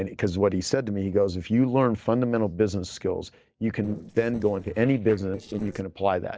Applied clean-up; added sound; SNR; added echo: neural separator model SepFormer DNS4.